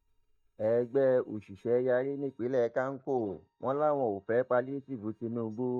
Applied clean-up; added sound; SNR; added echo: neural mask model DeepFilterNet 3.